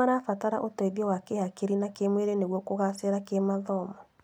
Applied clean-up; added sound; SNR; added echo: none; none; none; none.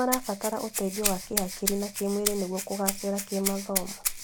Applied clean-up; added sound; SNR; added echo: none; Rattle (instrument); 2 dB; none.